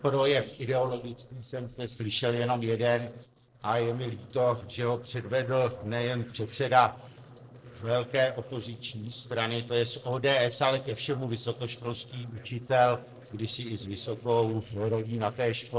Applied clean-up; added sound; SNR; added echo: neural separator model SepFormer DNS4.